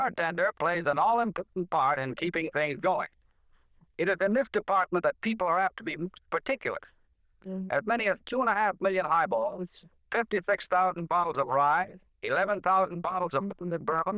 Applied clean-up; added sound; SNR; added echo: neural diffusion model UNIVERSE++.